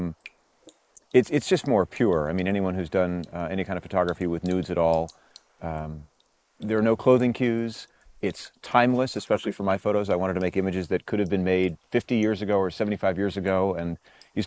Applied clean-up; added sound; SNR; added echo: neural mask model Resemble Enhance denoiser.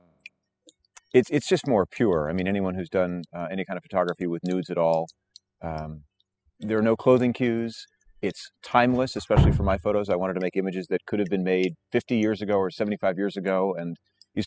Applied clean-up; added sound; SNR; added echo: classical method spectral subtraction.